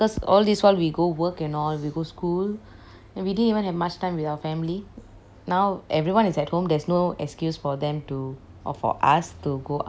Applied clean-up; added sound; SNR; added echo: none; none; none; none.